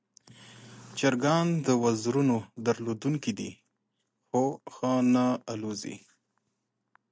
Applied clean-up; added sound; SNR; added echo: none; none; none; none.